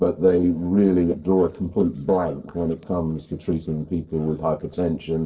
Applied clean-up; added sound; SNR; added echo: neural separator model SepFormer DNS4.